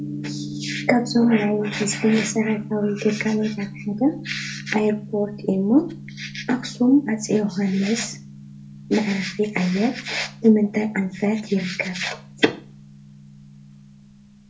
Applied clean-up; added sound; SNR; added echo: none; Gong; 14 dB; reverberation time 0.3 s.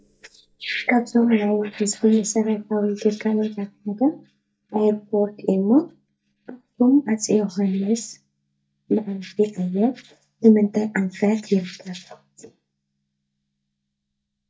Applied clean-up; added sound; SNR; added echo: neural mask model DeepFilterNet 3.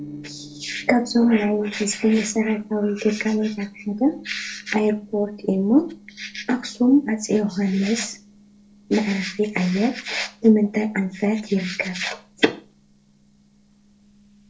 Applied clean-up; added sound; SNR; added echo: neural separator model SepFormer DNS4.